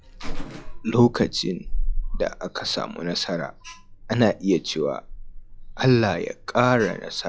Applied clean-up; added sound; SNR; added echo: classical method log-MMSE.